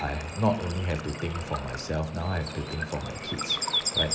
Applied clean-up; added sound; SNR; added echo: none; Water / Bird; 3 dB; none.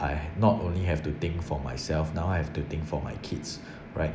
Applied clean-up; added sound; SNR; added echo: none; none; none; none.